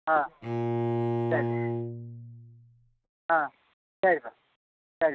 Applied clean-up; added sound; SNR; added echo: neural mask model RNNoise.